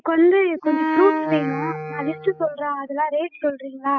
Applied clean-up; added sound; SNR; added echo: classical method spectral subtraction.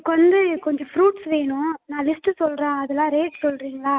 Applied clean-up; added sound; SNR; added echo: none; none; none; none.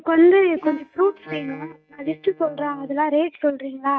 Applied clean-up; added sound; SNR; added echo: neural mask model DeepFilterNet 3.